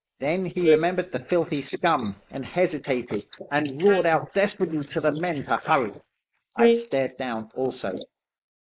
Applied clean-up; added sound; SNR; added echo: neural mask model Resemble Enhance denoiser.